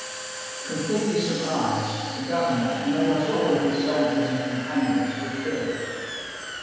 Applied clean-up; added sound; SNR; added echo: none; Domestic sounds, home sounds; 9 dB; reverberation time 1.9 s.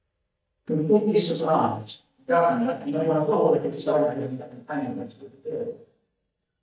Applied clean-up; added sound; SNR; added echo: neural mask model DeepFilterNet 3.